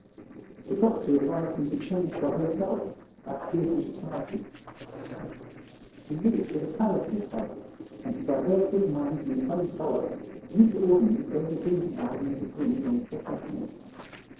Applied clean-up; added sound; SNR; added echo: neural separator model SepFormer DNS4.